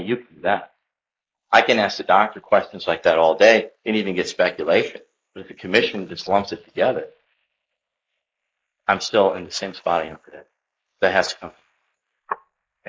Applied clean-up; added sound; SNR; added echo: neural mask model Resemble Enhance denoiser.